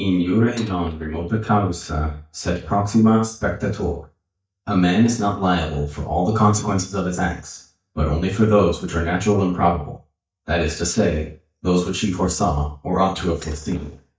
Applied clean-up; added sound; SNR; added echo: neural mask model DeepFilterNet 3.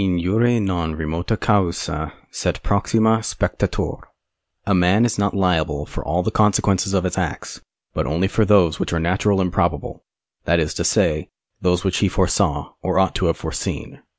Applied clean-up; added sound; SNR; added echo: none; none; none; none.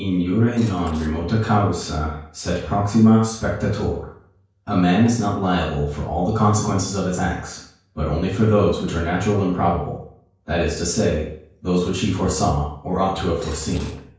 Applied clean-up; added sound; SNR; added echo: neural separator model SepFormer DNS4.